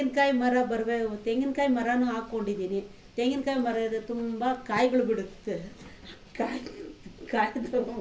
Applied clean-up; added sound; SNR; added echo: none; none; none; none.